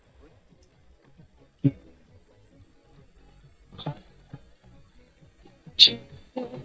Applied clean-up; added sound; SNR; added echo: neural mask model DeepFilterNet 3.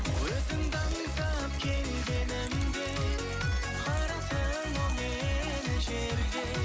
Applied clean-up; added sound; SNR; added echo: none; Liquid; 18 dB; none.